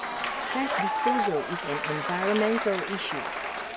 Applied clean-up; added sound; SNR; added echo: none; Applause / Crowd / Cheering; 0 dB; none.